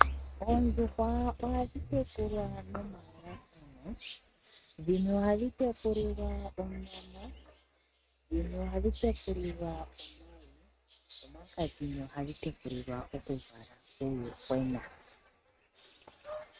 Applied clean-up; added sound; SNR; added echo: neural mask model RNNoise.